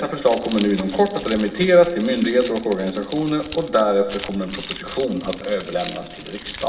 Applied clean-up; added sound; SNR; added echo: none; Keys jangling; 16 dB; reverberation time 0.8 s.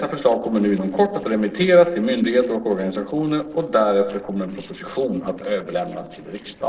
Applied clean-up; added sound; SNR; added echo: neural separator model SepFormer DNS4.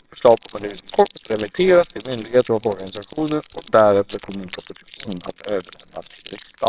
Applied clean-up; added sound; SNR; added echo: neural separator model SepFormer WHAMR!.